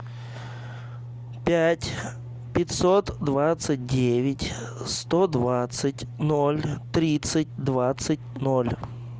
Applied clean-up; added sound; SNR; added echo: none; none; none; none.